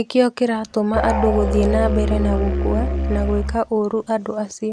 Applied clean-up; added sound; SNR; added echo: none; Musical instrument; 1 dB; none.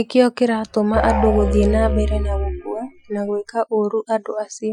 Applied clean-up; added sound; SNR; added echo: classical method Wiener filter.